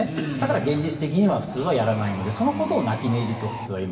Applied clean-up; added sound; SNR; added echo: none; Sawing; 14 dB; reverberation time 2.3 s.